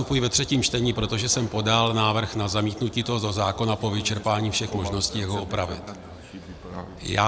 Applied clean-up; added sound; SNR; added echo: none; none; none; none.